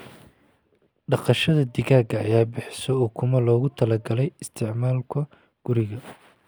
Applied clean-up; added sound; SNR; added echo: none; none; none; none.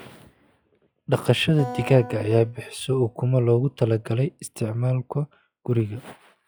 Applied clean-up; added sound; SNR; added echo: classical method log-MMSE.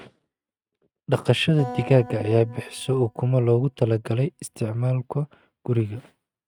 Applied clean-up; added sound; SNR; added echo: neural mask model RNNoise.